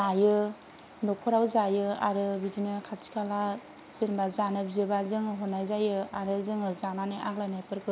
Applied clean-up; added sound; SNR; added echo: none; none; none; none.